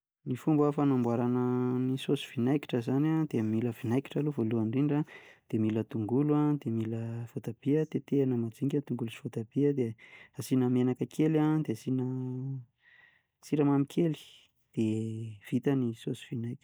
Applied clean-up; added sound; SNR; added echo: none; none; none; none.